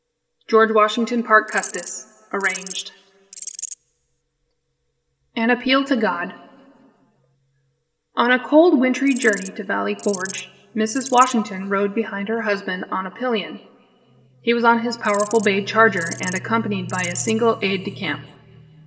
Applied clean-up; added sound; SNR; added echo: none; Insect; 14 dB; reverberation time 2.1 s.